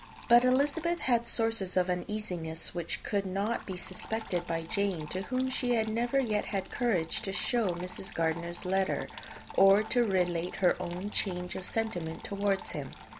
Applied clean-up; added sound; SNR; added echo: none; Trickle, dribble / Water tap, faucet; 17 dB; none.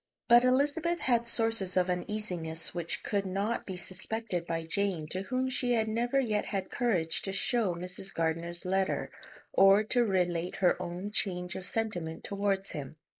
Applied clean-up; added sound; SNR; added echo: neural mask model Resemble Enhance denoiser.